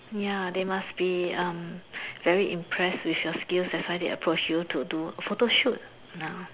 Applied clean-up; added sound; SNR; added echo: none; none; none; none.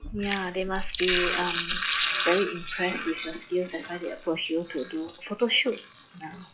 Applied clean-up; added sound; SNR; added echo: classical method log-MMSE.